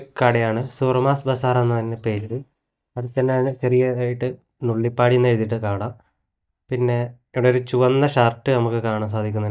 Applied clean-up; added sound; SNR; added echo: neural mask model DeepFilterNet 3.